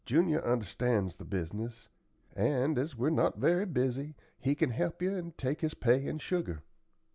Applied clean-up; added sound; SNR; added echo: none; none; none; none.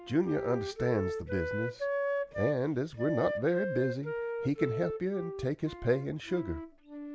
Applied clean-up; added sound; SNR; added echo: none; Wind instrument, woodwind instrument; 4 dB; none.